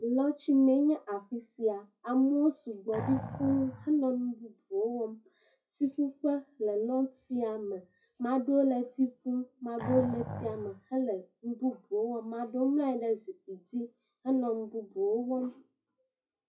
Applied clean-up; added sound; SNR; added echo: classical method WPE with log-MMSE.